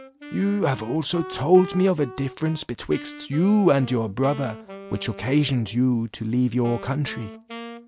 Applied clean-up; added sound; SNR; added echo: none; Wind instrument, woodwind instrument; 16 dB; none.